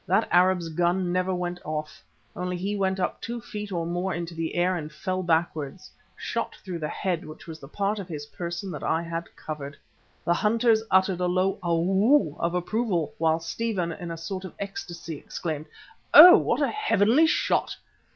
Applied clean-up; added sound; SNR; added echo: none; none; none; none.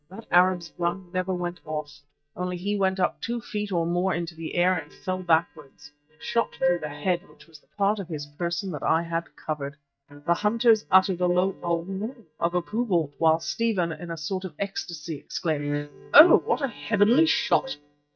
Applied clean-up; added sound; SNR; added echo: neural mask model DeepFilterNet 3.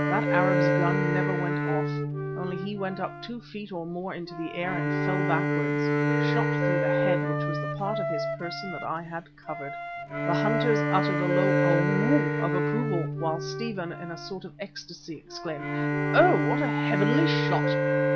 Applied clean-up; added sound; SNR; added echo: none; Wind instrument, woodwind instrument + Bowed string instrument; -4 dB; none.